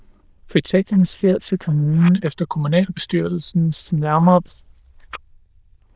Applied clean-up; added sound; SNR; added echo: neural diffusion model UNIVERSE++.